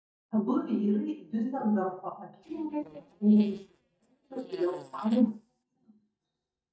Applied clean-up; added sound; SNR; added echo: neural mask model DeepFilterNet 3.